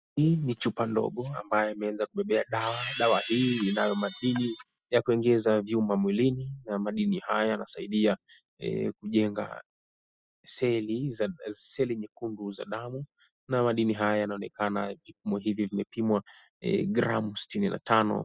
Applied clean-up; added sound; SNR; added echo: classical method spectral subtraction.